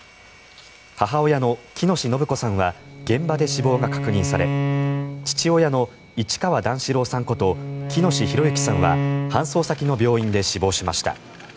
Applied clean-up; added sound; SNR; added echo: none; Bowed string instrument; 4 dB; none.